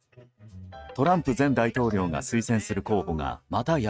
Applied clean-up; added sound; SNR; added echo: neural mask model RNNoise.